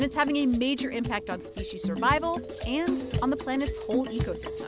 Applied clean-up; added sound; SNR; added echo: none; none; none; none.